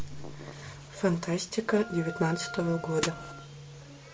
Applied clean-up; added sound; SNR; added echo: none; Wind instrument, woodwind instrument; 13 dB; none.